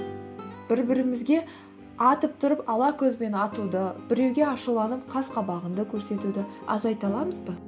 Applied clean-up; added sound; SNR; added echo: none; none; none; none.